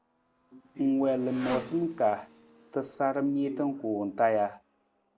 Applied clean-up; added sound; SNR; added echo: none; Motorcycle; 17 dB; none.